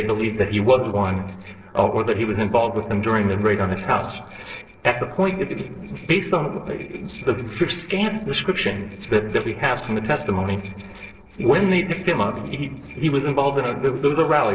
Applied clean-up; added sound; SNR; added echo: neural separator model SepFormer DNS4.